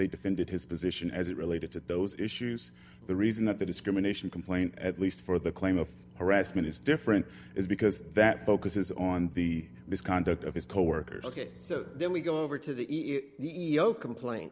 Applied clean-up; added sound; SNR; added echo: none; none; none; none.